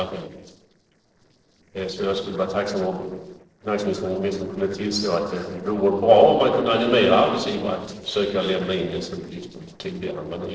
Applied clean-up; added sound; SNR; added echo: neural separator model SepFormer DNS4.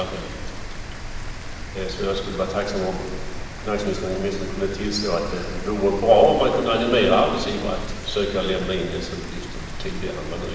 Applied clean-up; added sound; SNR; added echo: none; Rain; 8 dB; reverberation time 1.7 s.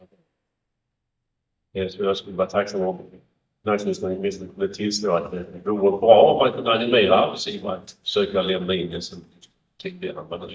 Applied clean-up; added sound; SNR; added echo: neural mask model DeepFilterNet 3.